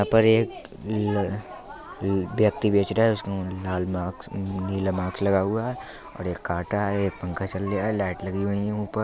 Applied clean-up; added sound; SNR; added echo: none; none; none; none.